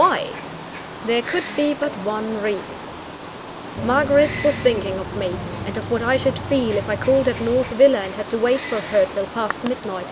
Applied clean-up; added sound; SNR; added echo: none; Bus / Engine + Wild animals; 9 dB; none.